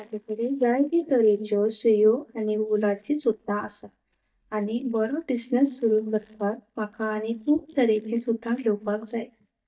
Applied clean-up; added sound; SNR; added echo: neural mask model DeepFilterNet 3.